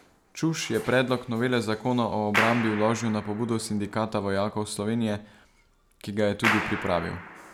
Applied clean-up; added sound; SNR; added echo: none; Clapping; 8 dB; none.